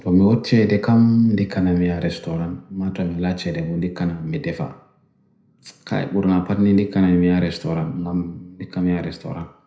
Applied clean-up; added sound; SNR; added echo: none; none; none; reverberation time 0.5 s.